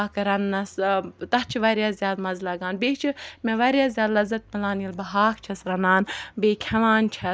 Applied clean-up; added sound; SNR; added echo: none; none; none; none.